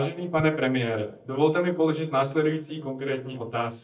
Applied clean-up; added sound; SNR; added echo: neural mask model DeepFilterNet 3.